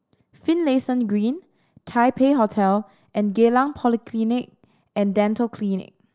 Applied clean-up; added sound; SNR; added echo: none; none; none; none.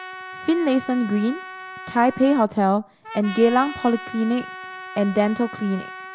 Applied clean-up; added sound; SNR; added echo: none; Trumpet; 14 dB; none.